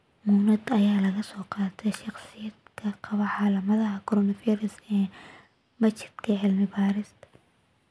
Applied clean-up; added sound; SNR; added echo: none; none; none; none.